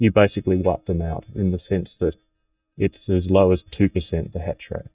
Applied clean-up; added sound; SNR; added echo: neural mask model DeepFilterNet 3.